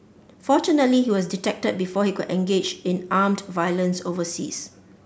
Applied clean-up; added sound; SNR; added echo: none; none; none; none.